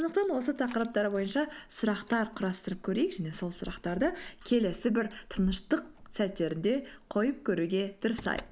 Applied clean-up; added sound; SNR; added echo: none; Keys jangling; 18 dB; none.